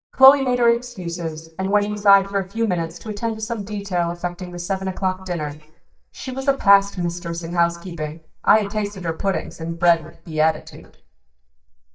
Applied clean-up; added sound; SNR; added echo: neural mask model DeepFilterNet 3.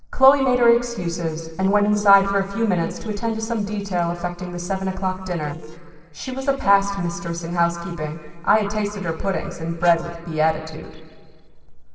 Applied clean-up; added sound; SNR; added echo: neural separator model SepFormer DNS4.